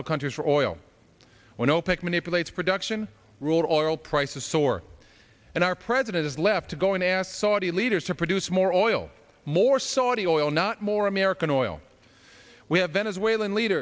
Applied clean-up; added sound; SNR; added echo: none; none; none; none.